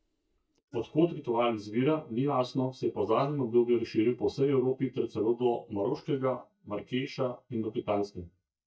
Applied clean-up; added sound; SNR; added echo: neural mask model DeepFilterNet 3.